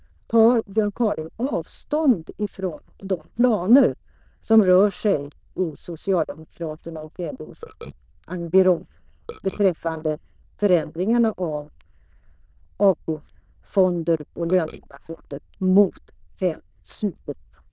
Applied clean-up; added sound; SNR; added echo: neural diffusion model UNIVERSE++.